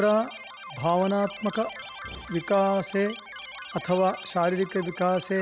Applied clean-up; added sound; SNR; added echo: none; Keyboard (musical); 14 dB; none.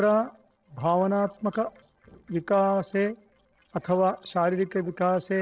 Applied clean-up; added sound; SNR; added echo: neural separator model SepFormer DNS4.